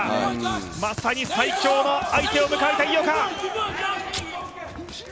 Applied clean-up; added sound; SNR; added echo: none; Packing tape, duct tape; 19 dB; none.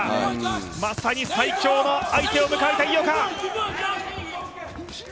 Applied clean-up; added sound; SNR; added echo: none; none; none; none.